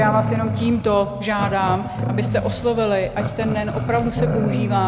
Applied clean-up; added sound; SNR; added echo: none; Growling; 3 dB; none.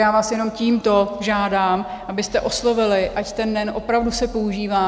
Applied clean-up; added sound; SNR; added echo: none; none; none; none.